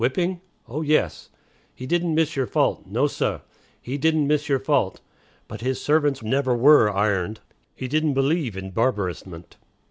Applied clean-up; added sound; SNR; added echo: none; none; none; none.